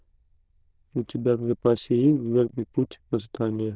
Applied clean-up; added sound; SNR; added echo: neural diffusion model UNIVERSE++.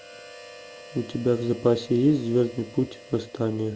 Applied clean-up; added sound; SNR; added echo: none; Harmonica; 20 dB; none.